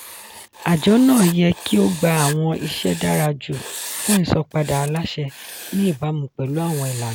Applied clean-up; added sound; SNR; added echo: none; Writing; 12 dB; none.